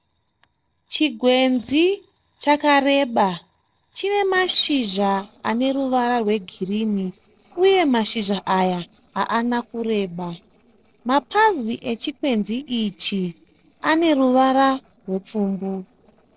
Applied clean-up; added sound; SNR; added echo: neural separator model SepFormer DNS4.